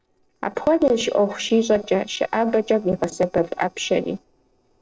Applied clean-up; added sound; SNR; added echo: neural separator model SepFormer DNS4.